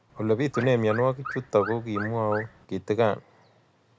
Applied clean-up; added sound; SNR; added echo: none; Alarm / Car; 11 dB; none.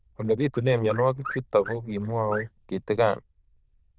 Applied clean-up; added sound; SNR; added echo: neural diffusion model UNIVERSE++.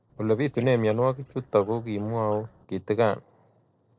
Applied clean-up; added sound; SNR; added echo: neural separator model SepFormer DNS4.